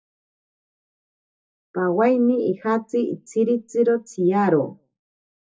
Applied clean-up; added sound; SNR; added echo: none; none; none; reverberation time 0.2 s.